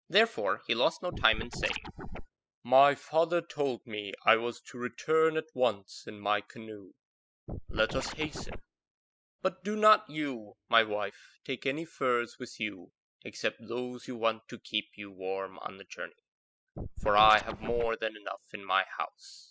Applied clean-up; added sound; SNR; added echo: classical method spectral subtraction.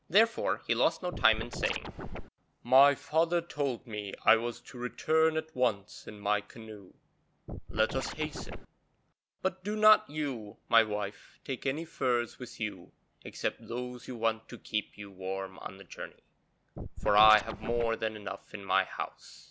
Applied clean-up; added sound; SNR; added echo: none; Scratching (performance technique); 7 dB; none.